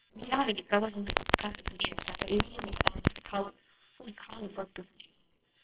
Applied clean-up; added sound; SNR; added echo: neural separator model SepFormer WHAMR!.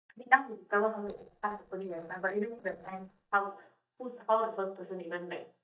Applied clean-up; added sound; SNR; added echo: neural mask model DeepFilterNet 3.